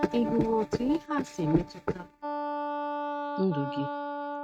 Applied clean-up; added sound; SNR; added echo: neural mask model RNNoise.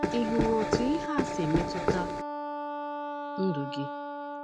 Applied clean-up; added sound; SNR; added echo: none; Run + Wind instrument, woodwind instrument; -1 dB; none.